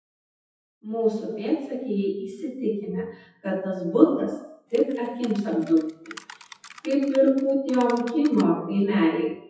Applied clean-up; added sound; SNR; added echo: classical method WPE with log-MMSE.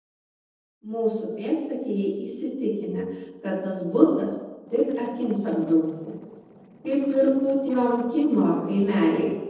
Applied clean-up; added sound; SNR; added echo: neural separator model SepFormer DNS4.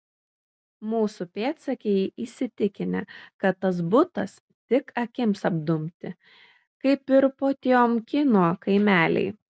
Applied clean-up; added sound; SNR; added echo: none; none; none; none.